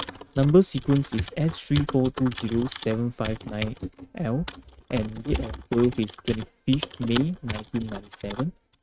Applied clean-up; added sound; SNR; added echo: neural mask model RNNoise.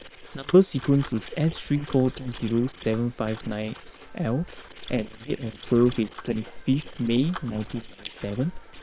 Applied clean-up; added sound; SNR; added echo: neural separator model SepFormer WHAM!.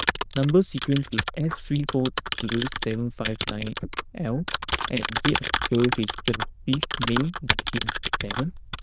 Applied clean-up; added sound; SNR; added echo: neural diffusion model UNIVERSE++.